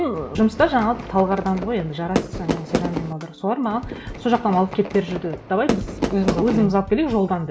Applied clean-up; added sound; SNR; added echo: none; Fireworks; 7 dB; none.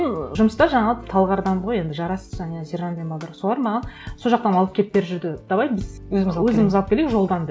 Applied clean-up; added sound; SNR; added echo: none; none; none; none.